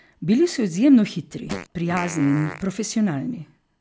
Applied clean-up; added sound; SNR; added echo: none; Fart; 14 dB; none.